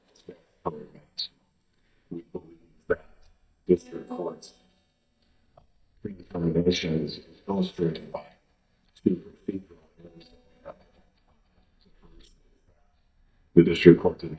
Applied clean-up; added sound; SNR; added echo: neural mask model DeepFilterNet 3.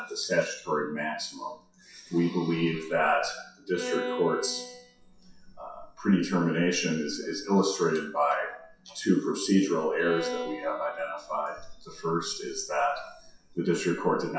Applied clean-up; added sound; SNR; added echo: classical method WPE with log-MMSE.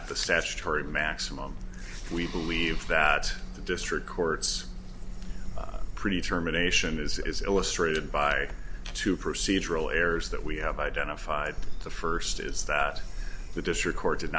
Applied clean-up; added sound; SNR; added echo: none; none; none; none.